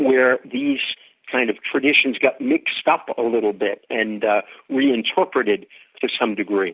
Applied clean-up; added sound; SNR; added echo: none; none; none; none.